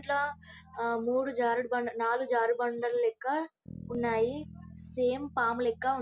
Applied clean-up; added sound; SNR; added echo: none; Bass guitar; 20 dB; none.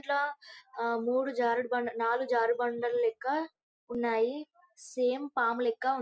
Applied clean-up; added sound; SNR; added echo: neural mask model Resemble Enhance denoiser.